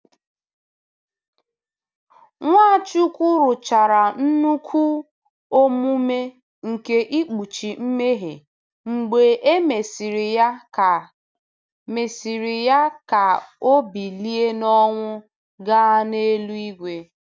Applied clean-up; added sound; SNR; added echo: none; none; none; none.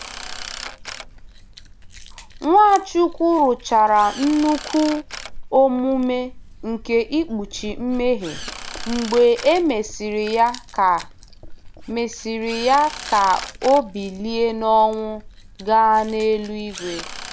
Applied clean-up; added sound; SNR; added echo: none; Chewing, mastication + Drill; 14 dB; none.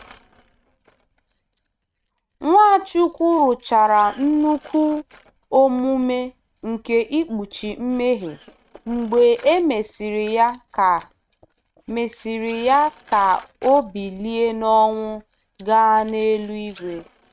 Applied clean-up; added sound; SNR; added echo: neural mask model RNNoise.